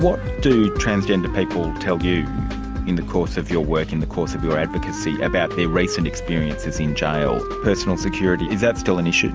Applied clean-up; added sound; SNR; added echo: none; Wind instrument, woodwind instrument; 10 dB; none.